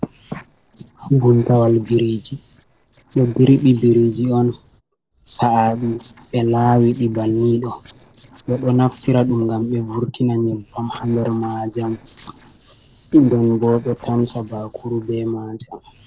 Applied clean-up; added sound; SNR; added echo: neural separator model SepFormer DNS4.